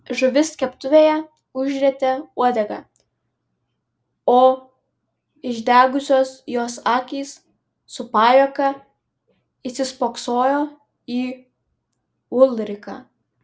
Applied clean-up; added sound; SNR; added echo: none; none; none; none.